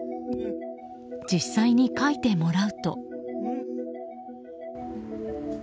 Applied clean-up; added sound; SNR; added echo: none; none; none; none.